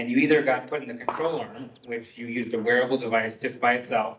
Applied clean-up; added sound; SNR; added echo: neural mask model DeepFilterNet 3.